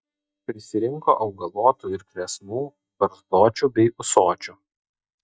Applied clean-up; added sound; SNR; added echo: neural mask model DeepFilterNet 3.